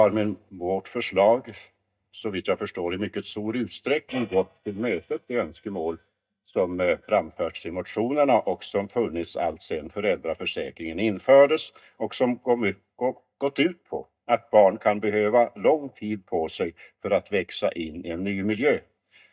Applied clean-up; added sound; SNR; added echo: neural mask model DeepFilterNet 3.